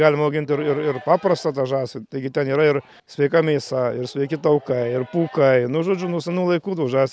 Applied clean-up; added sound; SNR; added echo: none; none; none; none.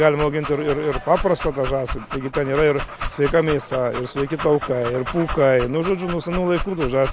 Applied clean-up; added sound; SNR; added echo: none; Dog; 9 dB; none.